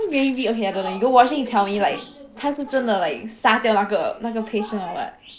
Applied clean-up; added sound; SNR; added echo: neural separator model SepFormer DNS4.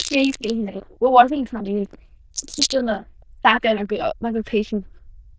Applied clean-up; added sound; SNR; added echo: neural diffusion model UNIVERSE++.